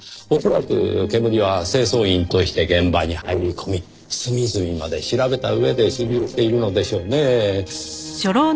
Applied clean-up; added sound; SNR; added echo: neural separator model SepFormer DNS4.